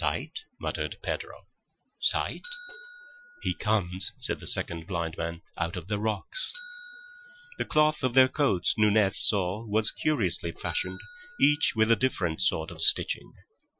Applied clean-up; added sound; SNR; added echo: classical method Wiener filter.